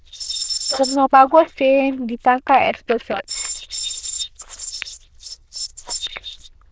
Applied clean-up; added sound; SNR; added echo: neural diffusion model UNIVERSE++.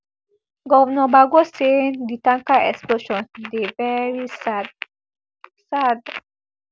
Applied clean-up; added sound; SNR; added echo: none; none; none; none.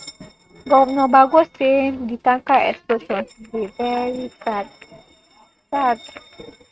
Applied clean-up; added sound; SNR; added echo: neural mask model RNNoise.